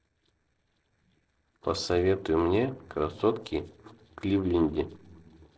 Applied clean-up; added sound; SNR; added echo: neural separator model SepFormer DNS4.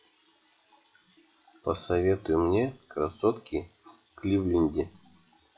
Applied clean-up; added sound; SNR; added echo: classical method WPE with log-MMSE.